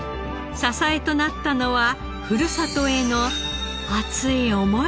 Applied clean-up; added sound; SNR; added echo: none; none; none; none.